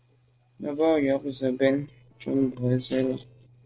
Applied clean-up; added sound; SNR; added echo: neural separator model SepFormer DNS4.